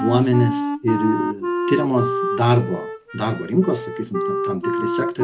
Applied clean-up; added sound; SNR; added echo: none; Wind instrument, woodwind instrument; 3 dB; none.